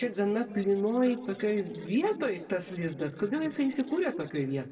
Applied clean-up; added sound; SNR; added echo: neural separator model SepFormer DNS4.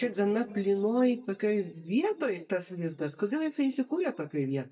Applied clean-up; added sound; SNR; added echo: neural mask model DeepFilterNet 3.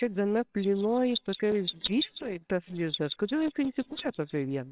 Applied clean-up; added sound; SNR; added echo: neural separator model SepFormer WHAMR!.